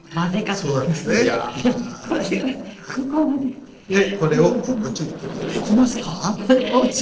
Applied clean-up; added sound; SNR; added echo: neural separator model SepFormer DNS4.